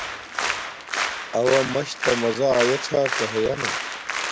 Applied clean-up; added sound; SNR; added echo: none; Applause; 3 dB; none.